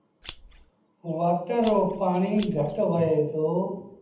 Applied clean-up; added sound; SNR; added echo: none; Scissors; 19 dB; reverberation time 0.8 s.